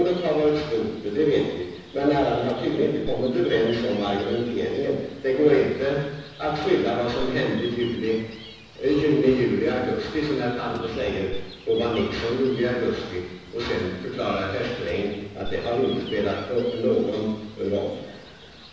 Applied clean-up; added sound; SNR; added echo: none; Gull, seagull; 17 dB; reverberation time 1.1 s.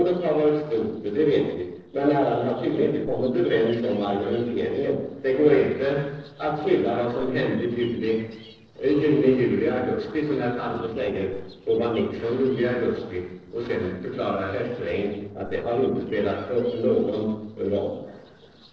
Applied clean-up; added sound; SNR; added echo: neural separator model SepFormer DNS4.